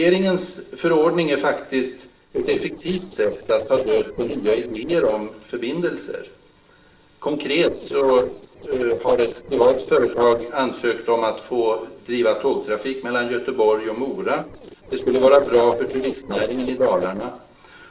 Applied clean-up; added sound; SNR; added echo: neural separator model SepFormer DNS4.